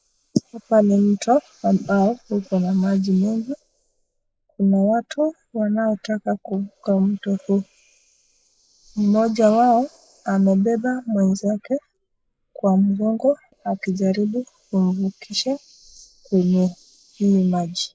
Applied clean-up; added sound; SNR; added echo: neural mask model Resemble Enhance denoiser.